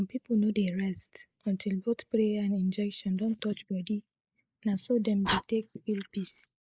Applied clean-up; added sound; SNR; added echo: neural mask model Resemble Enhance denoiser.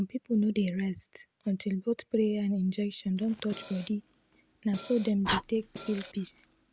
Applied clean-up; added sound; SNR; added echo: none; Cymbal + Fire; 11 dB; none.